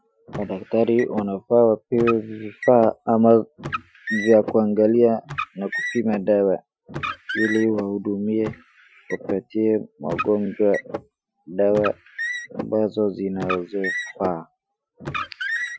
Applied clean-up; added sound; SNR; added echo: classical method Wiener filter.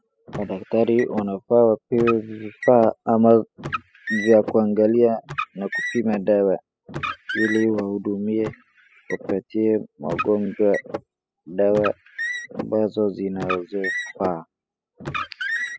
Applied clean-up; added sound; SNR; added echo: classical method spectral subtraction.